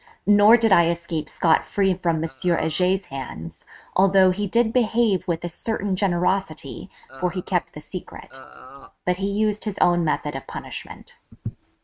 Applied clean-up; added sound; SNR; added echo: neural mask model RNNoise.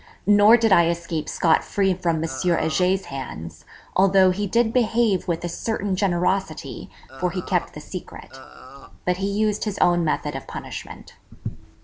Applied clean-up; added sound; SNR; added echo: none; Burping, eructation; 17 dB; none.